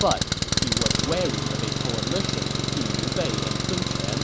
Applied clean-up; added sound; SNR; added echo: none; Engine; -5 dB; none.